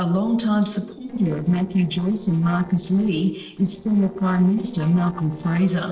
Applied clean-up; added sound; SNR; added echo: neural separator model SepFormer DNS4.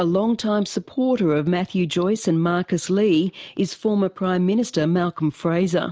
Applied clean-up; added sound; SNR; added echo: none; none; none; none.